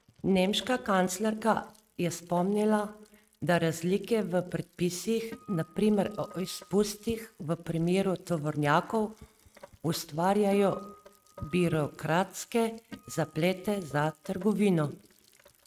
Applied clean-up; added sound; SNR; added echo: neural mask model RNNoise.